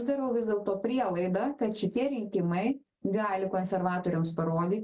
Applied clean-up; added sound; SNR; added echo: none; none; none; none.